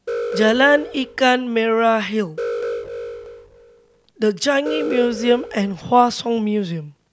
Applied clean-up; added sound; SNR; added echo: none; Alarm; 10 dB; none.